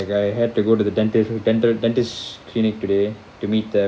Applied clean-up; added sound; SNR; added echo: none; none; none; none.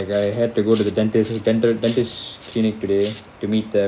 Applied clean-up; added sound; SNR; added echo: none; Cutlery, silverware; 13 dB; none.